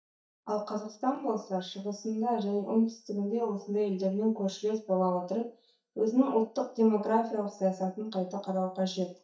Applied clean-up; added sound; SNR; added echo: neural mask model DeepFilterNet 3.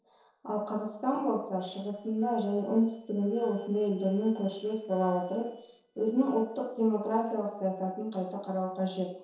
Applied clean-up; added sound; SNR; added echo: neural separator model SepFormer DNS4.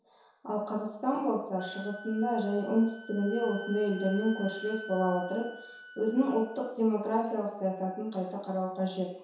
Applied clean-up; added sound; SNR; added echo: none; Wind instrument, woodwind instrument; 17 dB; reverberation time 0.7 s.